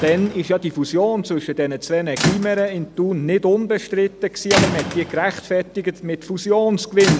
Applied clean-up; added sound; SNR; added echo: none; Squeak / Rattle / Slam; 7 dB; none.